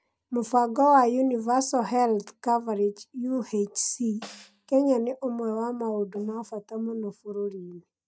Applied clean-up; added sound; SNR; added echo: neural mask model DeepFilterNet 3.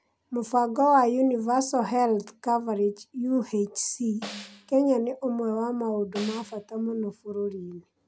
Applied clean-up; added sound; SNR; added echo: none; Snare drum; 17 dB; none.